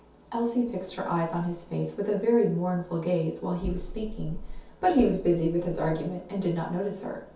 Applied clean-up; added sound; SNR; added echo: none; none; none; reverberation time 0.6 s.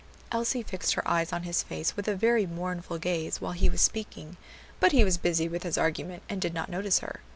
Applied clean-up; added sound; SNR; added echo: none; none; none; none.